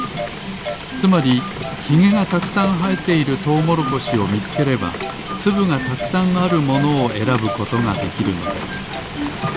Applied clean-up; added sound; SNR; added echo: none; Rain + Bathtub (filling or washing); 9 dB; none.